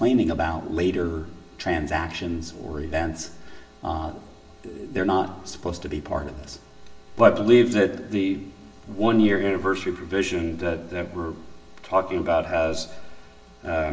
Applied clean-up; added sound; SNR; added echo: none; none; none; reverberation time 0.6 s.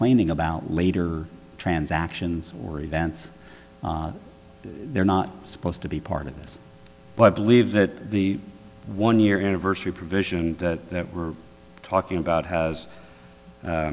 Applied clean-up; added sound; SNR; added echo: none; none; none; none.